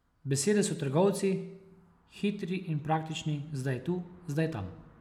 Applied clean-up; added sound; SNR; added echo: none; none; none; none.